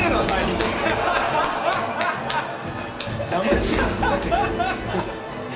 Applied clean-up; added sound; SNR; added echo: none; none; none; reverberation time 0.6 s.